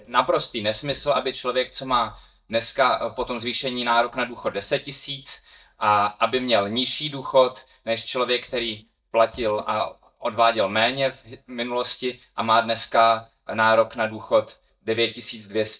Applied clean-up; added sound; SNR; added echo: neural mask model DeepFilterNet 3.